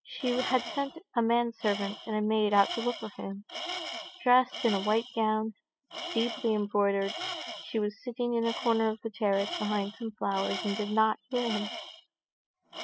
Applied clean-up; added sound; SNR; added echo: classical method spectral subtraction.